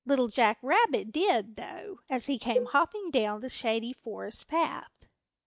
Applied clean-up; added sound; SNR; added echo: neural mask model DeepFilterNet 3.